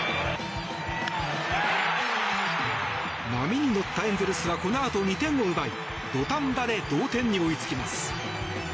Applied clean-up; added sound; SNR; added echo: none; none; none; none.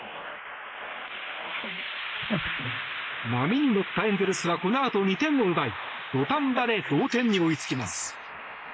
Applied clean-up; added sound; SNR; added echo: neural mask model Resemble Enhance denoiser.